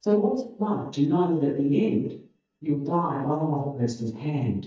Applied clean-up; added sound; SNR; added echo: neural mask model DeepFilterNet 3.